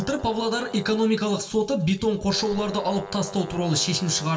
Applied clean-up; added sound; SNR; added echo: none; Brass instrument; 17 dB; reverberation time 0.6 s.